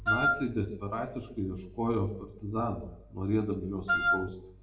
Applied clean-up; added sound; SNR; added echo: none; Wind instrument, woodwind instrument; -4 dB; reverberation time 0.7 s.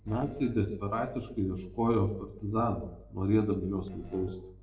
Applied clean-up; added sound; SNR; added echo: neural separator model SepFormer DNS4.